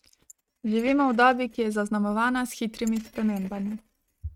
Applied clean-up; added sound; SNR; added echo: neural mask model RNNoise.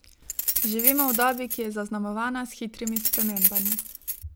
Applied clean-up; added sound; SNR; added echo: none; Keys jangling; -3 dB; none.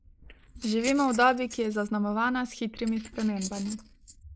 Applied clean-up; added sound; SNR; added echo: neural mask model Resemble Enhance denoiser.